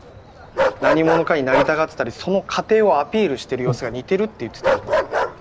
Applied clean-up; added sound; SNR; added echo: none; Bark + Breathing; 3 dB; none.